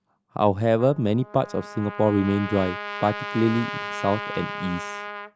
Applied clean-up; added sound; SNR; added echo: none; Trumpet; 10 dB; none.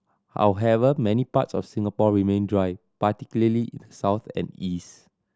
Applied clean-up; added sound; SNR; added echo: none; none; none; none.